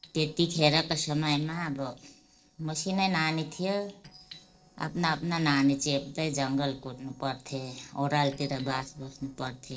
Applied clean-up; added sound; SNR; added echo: neural separator model SepFormer DNS4.